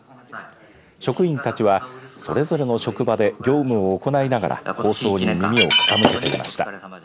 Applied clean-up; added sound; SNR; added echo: none; Shatter; -3 dB; none.